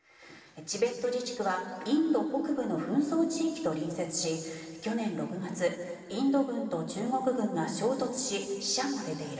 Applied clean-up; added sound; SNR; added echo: none; none; none; reverberation time 2.5 s.